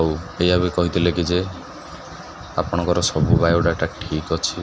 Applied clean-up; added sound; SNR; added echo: none; none; none; none.